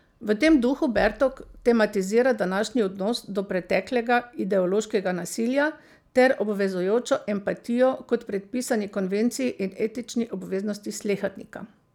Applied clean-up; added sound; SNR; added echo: none; none; none; none.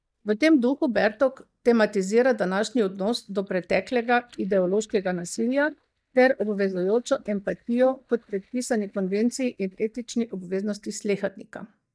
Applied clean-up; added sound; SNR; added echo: neural mask model DeepFilterNet 3.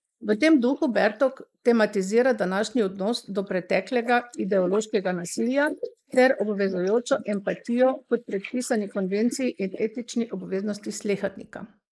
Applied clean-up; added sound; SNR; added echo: neural mask model Resemble Enhance denoiser.